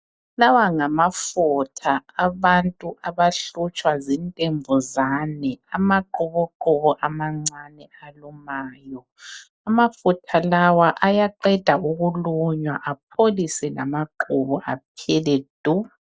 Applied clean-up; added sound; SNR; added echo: none; none; none; none.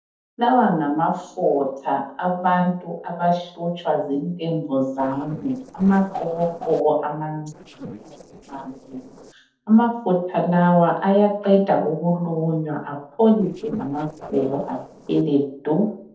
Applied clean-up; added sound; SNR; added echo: neural separator model SepFormer DNS4.